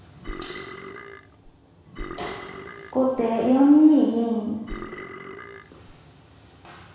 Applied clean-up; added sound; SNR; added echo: none; Burping, eructation; 15 dB; reverberation time 1.1 s.